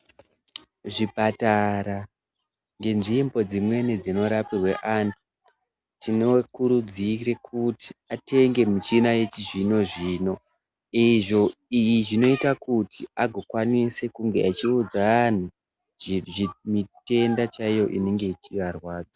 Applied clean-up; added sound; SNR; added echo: none; none; none; none.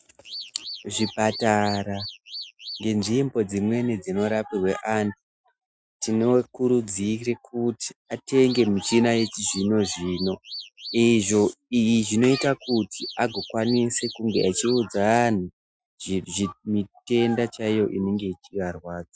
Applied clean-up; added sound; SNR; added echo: classical method Wiener filter.